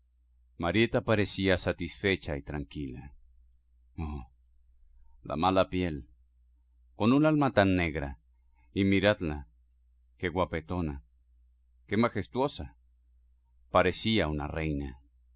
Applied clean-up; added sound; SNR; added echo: none; none; none; none.